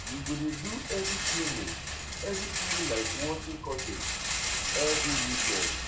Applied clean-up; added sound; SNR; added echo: none; Rattle; -4 dB; reverberation time 0.3 s.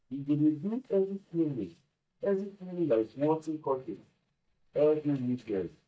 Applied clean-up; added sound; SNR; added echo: neural mask model DeepFilterNet 3.